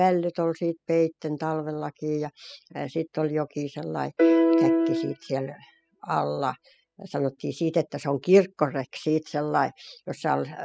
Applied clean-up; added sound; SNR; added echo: classical method spectral subtraction.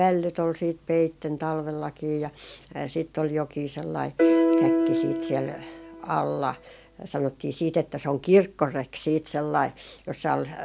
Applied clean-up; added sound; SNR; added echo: none; Piano; -1 dB; none.